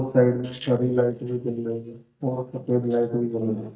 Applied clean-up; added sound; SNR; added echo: neural mask model DeepFilterNet 3.